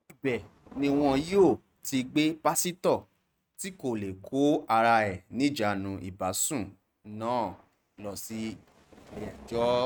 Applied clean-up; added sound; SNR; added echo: neural mask model RNNoise.